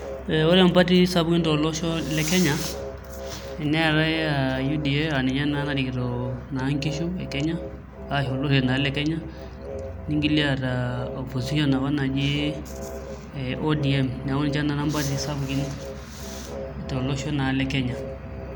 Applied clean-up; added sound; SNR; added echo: none; Musical instrument; 12 dB; none.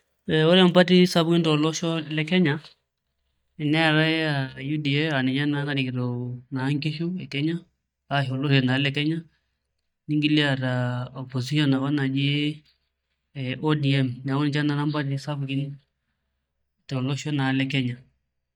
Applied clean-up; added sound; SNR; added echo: neural mask model DeepFilterNet 3.